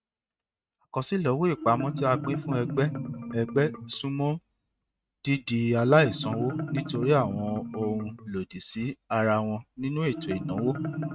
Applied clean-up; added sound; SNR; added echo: neural mask model RNNoise.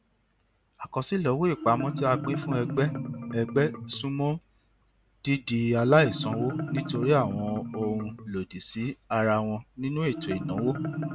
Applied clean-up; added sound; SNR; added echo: none; Marimba, xylophone; 8 dB; none.